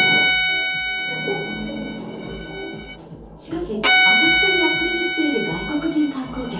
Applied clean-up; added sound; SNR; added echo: none; Bowed string instrument; -5 dB; reverberation time 0.6 s.